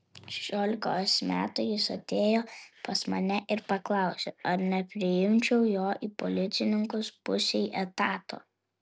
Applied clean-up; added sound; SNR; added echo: none; none; none; none.